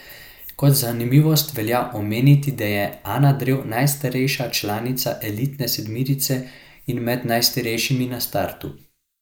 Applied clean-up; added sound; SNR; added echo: neural mask model Resemble Enhance denoiser.